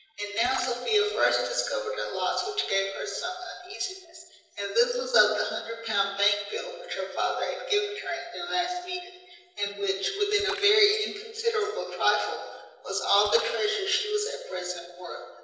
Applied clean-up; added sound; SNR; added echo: neural separator model SepFormer DNS4.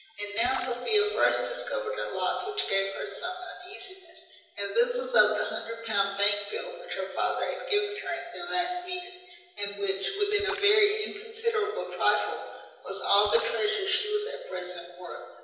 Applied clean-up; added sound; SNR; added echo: none; Splash, splatter; 17 dB; reverberation time 1.0 s.